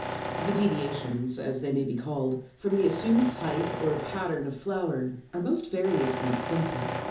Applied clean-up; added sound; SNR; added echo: none; Tools; 8 dB; reverberation time 0.6 s.